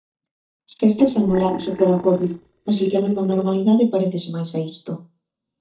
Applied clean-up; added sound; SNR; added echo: neural mask model DeepFilterNet 3.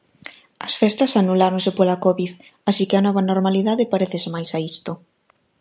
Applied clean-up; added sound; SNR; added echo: none; none; none; none.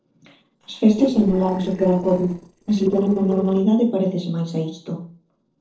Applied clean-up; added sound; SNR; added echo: neural separator model SepFormer DNS4.